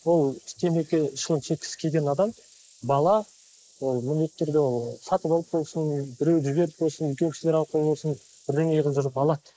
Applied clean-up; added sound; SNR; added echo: neural mask model Resemble Enhance denoiser.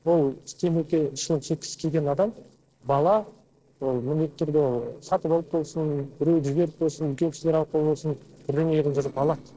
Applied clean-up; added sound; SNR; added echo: neural separator model SepFormer DNS4.